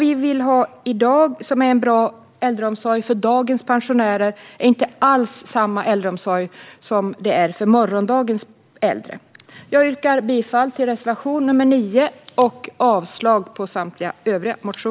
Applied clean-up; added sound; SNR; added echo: none; none; none; none.